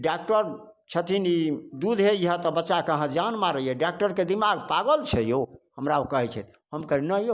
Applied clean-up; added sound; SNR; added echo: none; none; none; none.